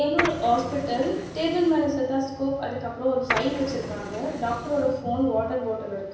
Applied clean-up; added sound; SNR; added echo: none; Printer; 8 dB; reverberation time 0.9 s.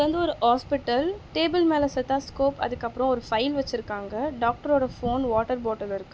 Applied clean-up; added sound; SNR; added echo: none; none; none; none.